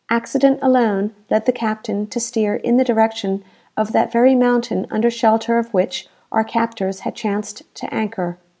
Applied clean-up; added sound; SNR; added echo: none; none; none; none.